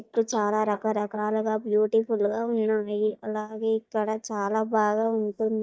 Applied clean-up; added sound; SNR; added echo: neural mask model DeepFilterNet 3.